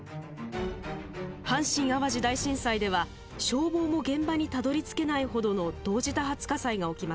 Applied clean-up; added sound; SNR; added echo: none; none; none; none.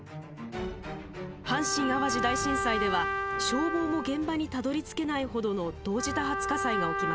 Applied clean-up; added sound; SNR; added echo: none; Trumpet; 3 dB; none.